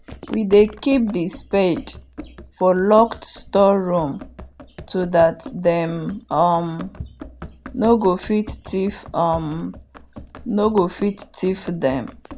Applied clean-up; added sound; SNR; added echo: none; Run; 18 dB; none.